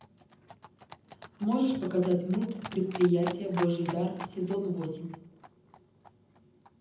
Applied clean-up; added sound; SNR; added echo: none; Livestock, farm animals, working animals; 14 dB; reverberation time 0.8 s.